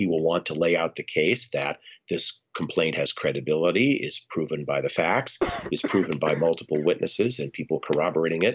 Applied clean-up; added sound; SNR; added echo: none; Cough; 11 dB; none.